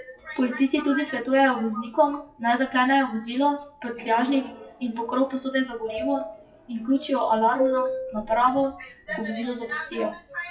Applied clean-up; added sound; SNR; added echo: classical method WPE with log-MMSE.